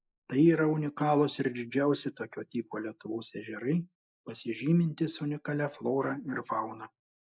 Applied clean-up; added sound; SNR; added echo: neural mask model Resemble Enhance denoiser.